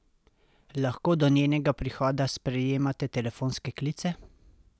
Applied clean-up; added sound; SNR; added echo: none; none; none; none.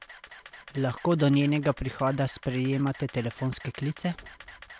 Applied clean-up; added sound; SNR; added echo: none; Camera; 19 dB; none.